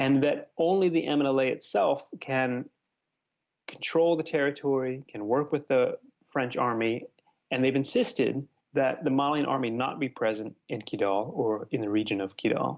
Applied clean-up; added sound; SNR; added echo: none; none; none; none.